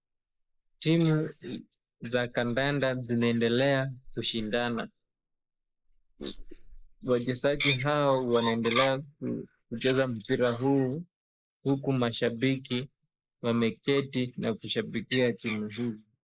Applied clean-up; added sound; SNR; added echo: neural mask model Resemble Enhance denoiser.